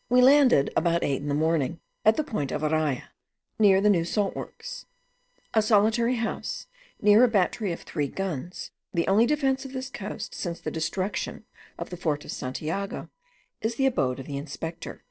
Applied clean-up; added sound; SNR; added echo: neural separator model SepFormer DNS4.